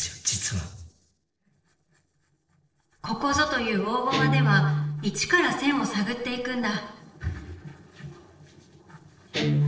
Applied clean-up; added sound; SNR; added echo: neural separator model SepFormer DNS4.